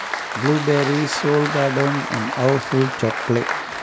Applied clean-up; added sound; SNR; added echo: none; Applause; 5 dB; none.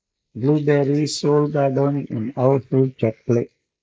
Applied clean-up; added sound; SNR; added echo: neural mask model Resemble Enhance denoiser.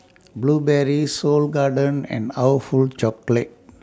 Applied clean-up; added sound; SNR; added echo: none; none; none; none.